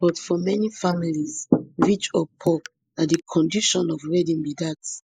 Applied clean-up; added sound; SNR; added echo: neural mask model Resemble Enhance denoiser.